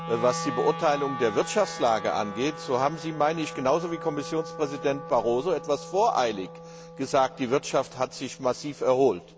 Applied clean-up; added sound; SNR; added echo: none; Wind instrument, woodwind instrument; 12 dB; none.